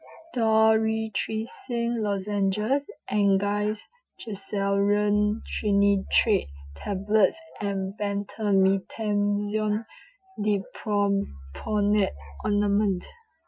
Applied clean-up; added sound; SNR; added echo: classical method Wiener filter.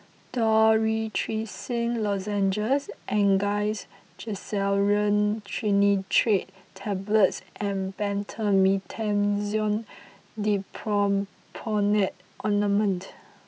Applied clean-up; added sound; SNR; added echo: none; none; none; none.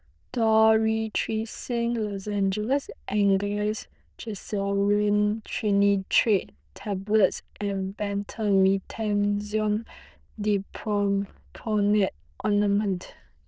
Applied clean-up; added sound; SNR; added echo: neural diffusion model UNIVERSE++.